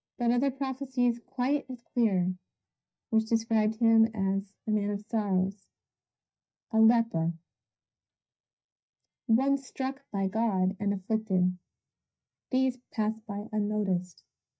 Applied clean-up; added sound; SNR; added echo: neural mask model DeepFilterNet 3.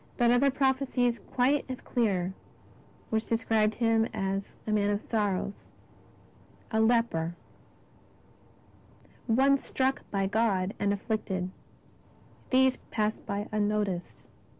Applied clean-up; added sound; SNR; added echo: none; none; none; none.